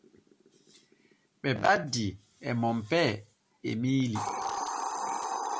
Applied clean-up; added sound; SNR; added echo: none; Hiss; 7 dB; none.